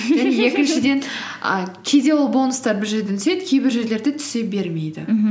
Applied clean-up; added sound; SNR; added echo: none; none; none; none.